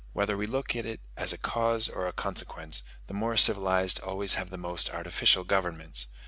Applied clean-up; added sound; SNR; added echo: none; none; none; none.